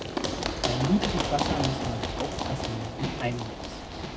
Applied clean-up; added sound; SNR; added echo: none; Run; -1 dB; reverberation time 0.2 s.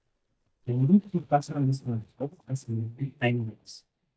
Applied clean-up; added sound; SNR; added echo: neural mask model DeepFilterNet 3.